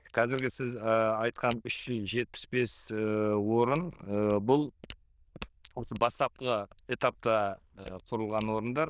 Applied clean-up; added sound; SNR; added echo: neural diffusion model UNIVERSE++.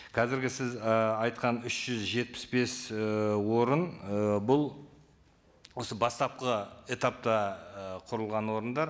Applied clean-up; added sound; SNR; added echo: none; none; none; none.